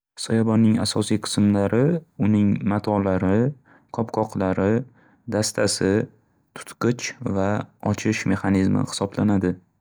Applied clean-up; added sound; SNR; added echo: none; none; none; none.